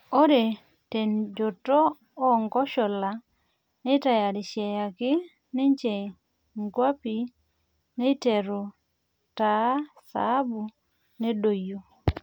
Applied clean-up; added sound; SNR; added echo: none; none; none; none.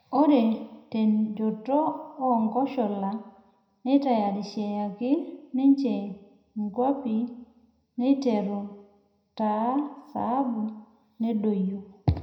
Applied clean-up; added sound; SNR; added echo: none; none; none; reverberation time 0.7 s.